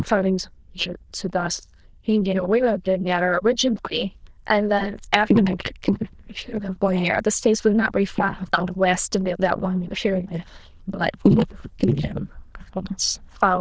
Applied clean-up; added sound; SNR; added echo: neural diffusion model UNIVERSE++.